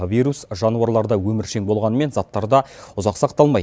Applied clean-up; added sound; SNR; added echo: none; none; none; none.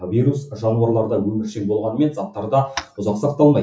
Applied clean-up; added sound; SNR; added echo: classical method WPE with log-MMSE.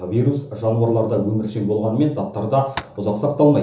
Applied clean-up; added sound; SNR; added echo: none; Tap; 13 dB; reverberation time 1.2 s.